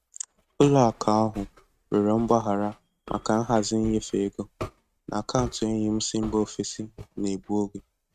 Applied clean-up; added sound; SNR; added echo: neural mask model RNNoise.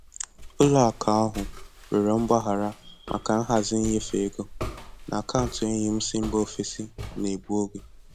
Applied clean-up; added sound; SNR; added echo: none; Walk, footsteps; 13 dB; none.